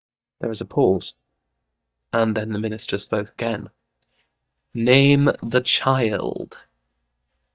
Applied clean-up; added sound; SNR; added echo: neural mask model DeepFilterNet 3.